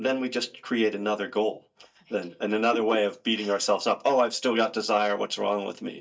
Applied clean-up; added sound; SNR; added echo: neural mask model DeepFilterNet 3.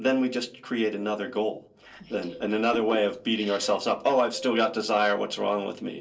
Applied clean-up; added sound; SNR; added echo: neural separator model SepFormer DNS4.